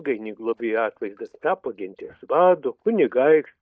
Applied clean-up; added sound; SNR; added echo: neural mask model DeepFilterNet 3.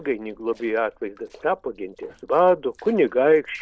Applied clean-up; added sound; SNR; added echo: neural separator model SepFormer DNS4.